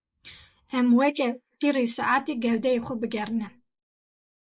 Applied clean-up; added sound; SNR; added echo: neural mask model Resemble Enhance denoiser.